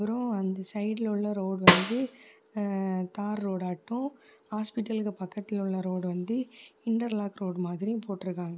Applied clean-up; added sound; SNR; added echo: none; Snare drum; -5 dB; none.